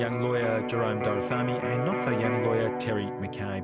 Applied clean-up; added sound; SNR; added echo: none; Electric guitar; 1 dB; none.